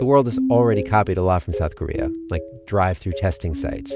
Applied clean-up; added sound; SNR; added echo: none; none; none; none.